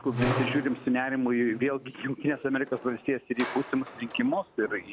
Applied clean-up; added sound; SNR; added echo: none; Squeak; 3 dB; none.